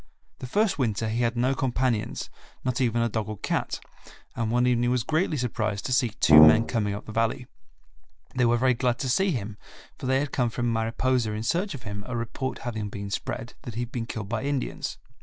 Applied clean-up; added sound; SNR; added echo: none; Brass instrument; -4 dB; none.